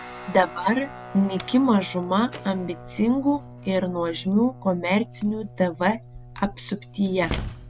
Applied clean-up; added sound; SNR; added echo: none; Guitar + Slam; 14 dB; none.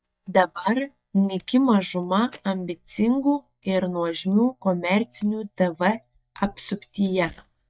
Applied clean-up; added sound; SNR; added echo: neural mask model DeepFilterNet 3.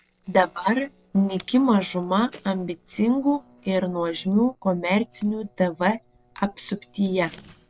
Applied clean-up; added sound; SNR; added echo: neural separator model SepFormer DNS4.